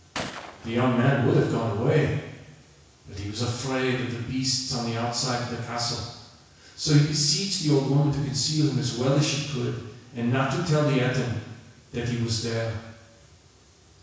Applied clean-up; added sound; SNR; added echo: none; Gunshot, gunfire; 15 dB; reverberation time 1.1 s.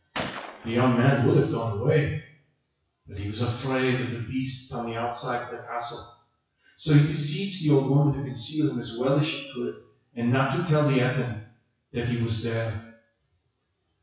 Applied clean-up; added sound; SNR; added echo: classical method WPE with log-MMSE.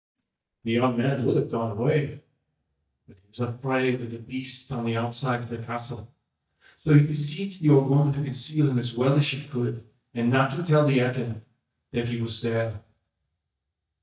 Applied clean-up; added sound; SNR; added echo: neural mask model DeepFilterNet 3.